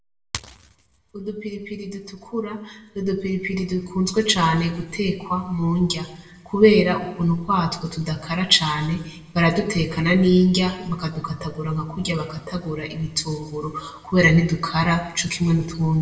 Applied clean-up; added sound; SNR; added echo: none; none; none; reverberation time 0.8 s.